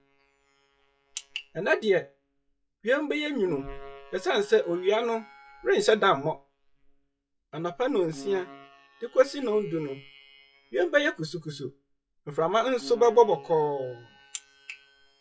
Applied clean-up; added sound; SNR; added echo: classical method WPE with log-MMSE.